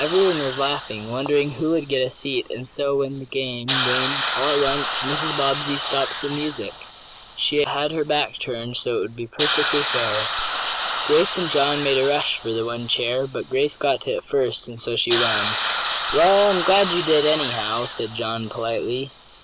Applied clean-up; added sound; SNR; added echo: none; Hiss; 5 dB; none.